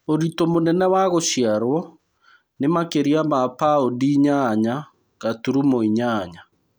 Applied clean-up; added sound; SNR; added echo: none; none; none; none.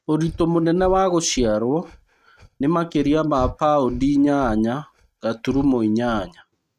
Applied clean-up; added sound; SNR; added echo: neural mask model RNNoise.